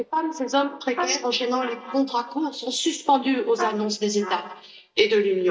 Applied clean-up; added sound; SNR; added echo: neural mask model DeepFilterNet 3.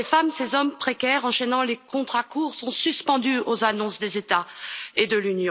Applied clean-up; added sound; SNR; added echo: none; none; none; none.